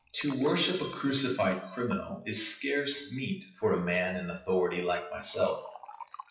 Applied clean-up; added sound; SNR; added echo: classical method WPE with log-MMSE.